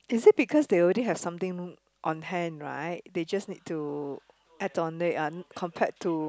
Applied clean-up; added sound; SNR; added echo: none; none; none; none.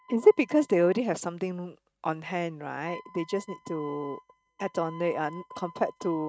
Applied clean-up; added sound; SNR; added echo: neural mask model RNNoise.